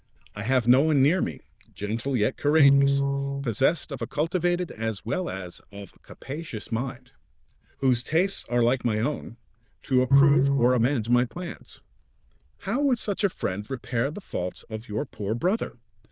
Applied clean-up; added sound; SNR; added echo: neural diffusion model UNIVERSE++.